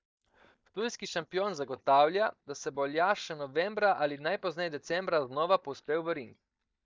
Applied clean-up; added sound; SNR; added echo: neural mask model DeepFilterNet 3.